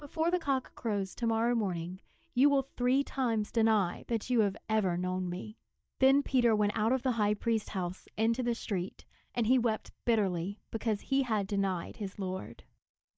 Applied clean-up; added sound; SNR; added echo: neural mask model DeepFilterNet 3.